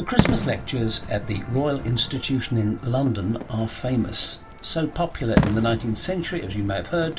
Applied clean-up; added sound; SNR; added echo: none; Fireworks; 5 dB; reverberation time 0.2 s.